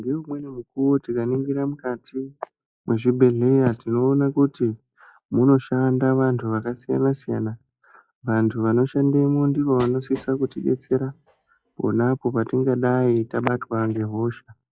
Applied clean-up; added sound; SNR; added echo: classical method log-MMSE.